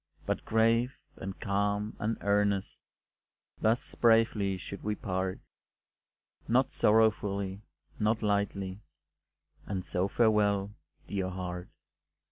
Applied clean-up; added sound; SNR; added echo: none; none; none; none.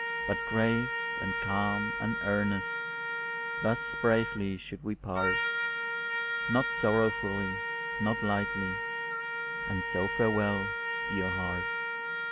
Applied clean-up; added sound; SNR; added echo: none; Trumpet; 1 dB; none.